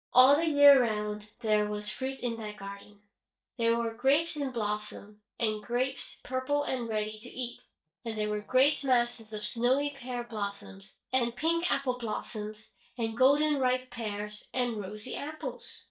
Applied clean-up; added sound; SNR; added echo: neural mask model DeepFilterNet 3.